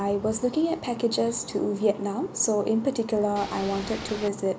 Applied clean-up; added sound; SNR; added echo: none; Ocean / Boat, Water vehicle; 11 dB; none.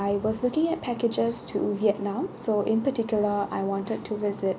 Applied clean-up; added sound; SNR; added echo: none; none; none; none.